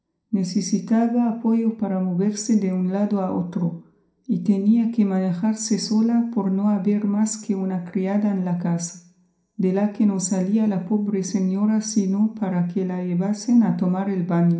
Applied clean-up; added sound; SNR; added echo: none; none; none; reverberation time 0.5 s.